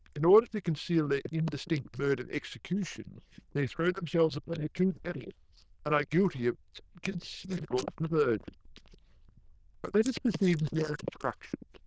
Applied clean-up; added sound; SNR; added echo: neural diffusion model UNIVERSE++.